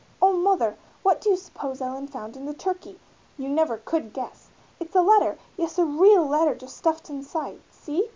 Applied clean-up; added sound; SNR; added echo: none; none; none; none.